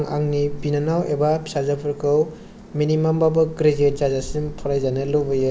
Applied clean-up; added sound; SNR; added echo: none; Wind; 15 dB; none.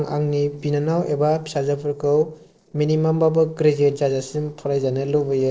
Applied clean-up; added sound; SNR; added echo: neural separator model SepFormer DNS4.